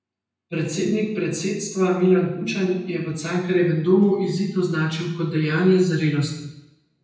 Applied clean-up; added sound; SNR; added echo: none; none; none; reverberation time 0.9 s.